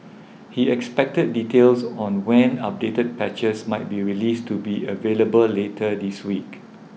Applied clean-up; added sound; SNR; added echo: none; none; none; none.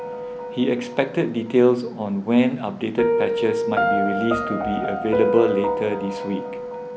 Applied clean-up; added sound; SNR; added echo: none; Piano; 3 dB; none.